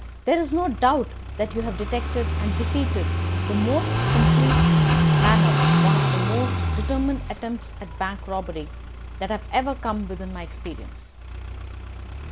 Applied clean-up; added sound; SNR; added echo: none; Car passing by / Idling; -4 dB; none.